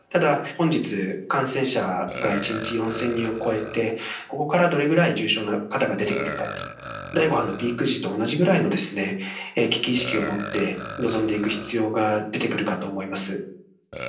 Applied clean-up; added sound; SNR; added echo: none; Burping, eructation; 14 dB; reverberation time 0.6 s.